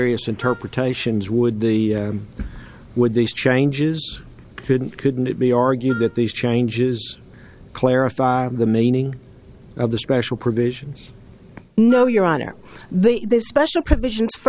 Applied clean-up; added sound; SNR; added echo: none; Wind instrument, woodwind instrument; 18 dB; none.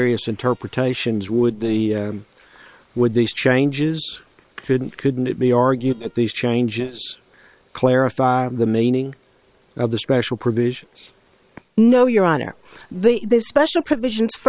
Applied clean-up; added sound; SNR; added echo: neural separator model SepFormer WHAM!.